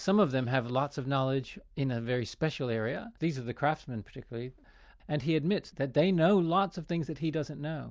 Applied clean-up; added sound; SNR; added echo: none; none; none; none.